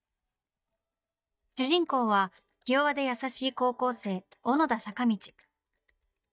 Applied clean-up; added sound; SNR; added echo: neural mask model DeepFilterNet 3.